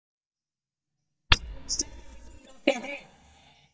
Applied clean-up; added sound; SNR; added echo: neural mask model DeepFilterNet 3.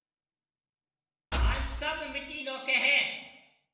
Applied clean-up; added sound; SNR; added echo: none; Engine / Car; -2 dB; reverberation time 0.8 s.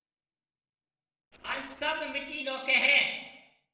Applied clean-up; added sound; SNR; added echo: neural separator model SepFormer DNS4.